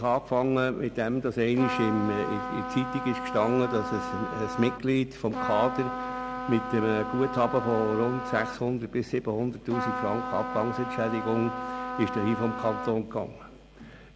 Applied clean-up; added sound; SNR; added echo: none; Trumpet; 5 dB; none.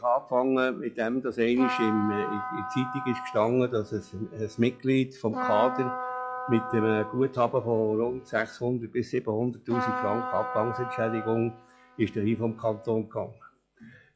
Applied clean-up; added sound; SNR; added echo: classical method log-MMSE.